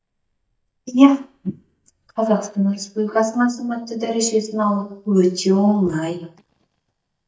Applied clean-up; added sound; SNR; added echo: neural mask model DeepFilterNet 3.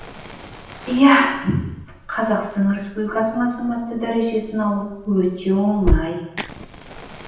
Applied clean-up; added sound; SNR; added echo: none; Fire; 9 dB; reverberation time 0.9 s.